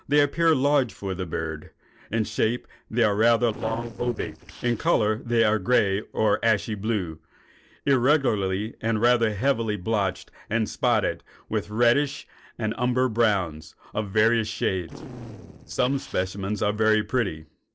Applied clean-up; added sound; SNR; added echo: neural separator model SepFormer DNS4.